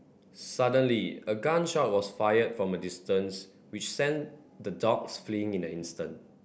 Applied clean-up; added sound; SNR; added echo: none; none; none; none.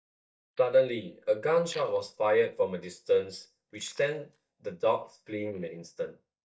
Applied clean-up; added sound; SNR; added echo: neural mask model DeepFilterNet 3.